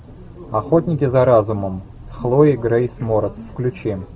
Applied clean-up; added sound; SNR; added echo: none; none; none; none.